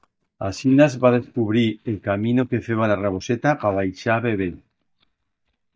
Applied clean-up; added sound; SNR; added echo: neural mask model DeepFilterNet 3.